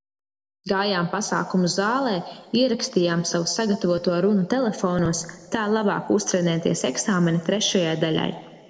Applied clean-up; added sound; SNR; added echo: none; none; none; reverberation time 1.2 s.